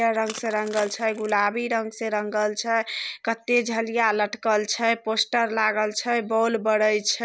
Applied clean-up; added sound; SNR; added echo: none; Crushing; 18 dB; none.